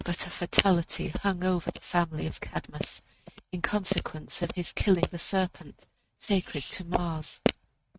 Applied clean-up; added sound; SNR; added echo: neural mask model RNNoise.